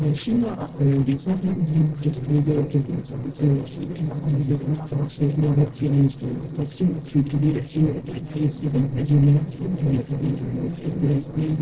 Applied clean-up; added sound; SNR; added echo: neural separator model SepFormer DNS4.